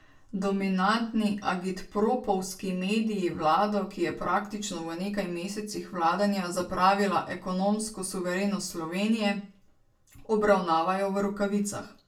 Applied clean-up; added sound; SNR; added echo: none; none; none; reverberation time 0.3 s.